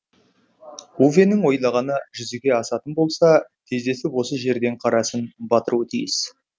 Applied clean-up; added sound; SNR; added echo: none; none; none; none.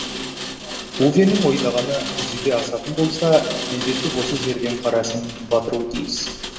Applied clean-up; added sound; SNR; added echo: none; Rain; 8 dB; reverberation time 1.1 s.